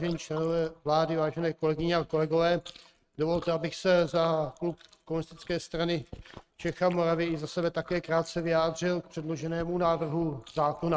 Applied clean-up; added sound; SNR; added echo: neural mask model RNNoise.